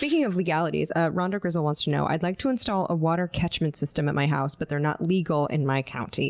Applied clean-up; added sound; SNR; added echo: none; none; none; none.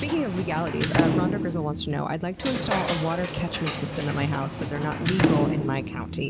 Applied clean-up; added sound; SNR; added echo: none; Sliding door / Slam; -1 dB; none.